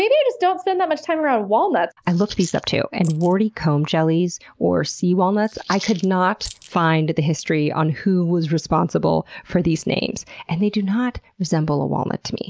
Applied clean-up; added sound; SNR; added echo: neural mask model Resemble Enhance denoiser.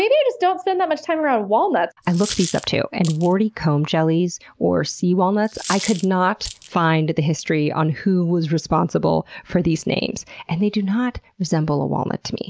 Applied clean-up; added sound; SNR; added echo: none; Coin (dropping); 14 dB; none.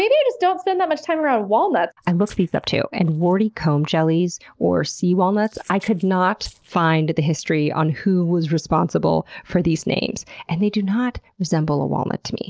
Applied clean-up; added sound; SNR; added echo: neural separator model SepFormer DNS4.